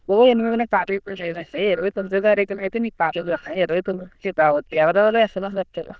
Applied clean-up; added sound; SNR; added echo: neural diffusion model UNIVERSE++.